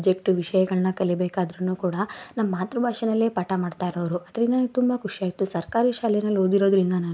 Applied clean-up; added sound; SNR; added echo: none; none; none; none.